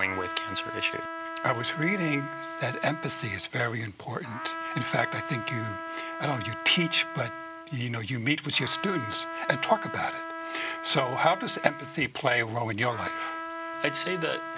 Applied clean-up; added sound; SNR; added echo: none; Trumpet; 7 dB; none.